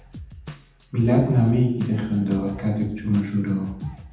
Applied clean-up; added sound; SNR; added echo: none; Drum kit; 17 dB; reverberation time 0.8 s.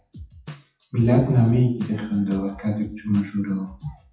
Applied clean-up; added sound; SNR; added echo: classical method WPE with log-MMSE.